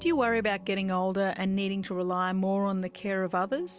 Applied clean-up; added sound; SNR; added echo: none; none; none; none.